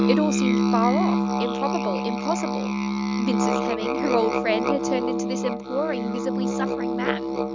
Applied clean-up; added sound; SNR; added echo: none; Musical instrument; -4 dB; none.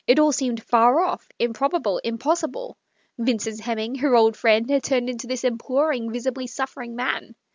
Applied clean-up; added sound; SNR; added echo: none; none; none; none.